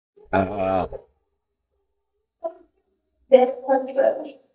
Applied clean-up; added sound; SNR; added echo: neural mask model DeepFilterNet 3.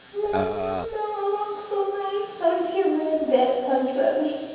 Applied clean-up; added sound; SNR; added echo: none; Burping, eructation; 4 dB; reverberation time 1.2 s.